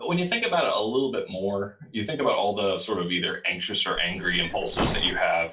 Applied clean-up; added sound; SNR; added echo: none; Bus; 6 dB; reverberation time 0.3 s.